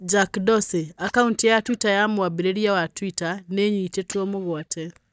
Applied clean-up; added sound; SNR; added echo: neural mask model DeepFilterNet 3.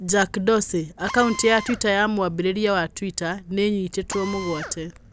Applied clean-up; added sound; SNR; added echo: none; Drill; 17 dB; none.